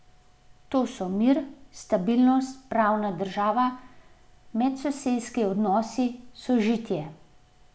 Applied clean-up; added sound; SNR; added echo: none; none; none; none.